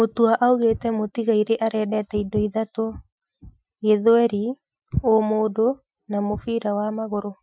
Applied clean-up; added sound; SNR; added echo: classical method Wiener filter.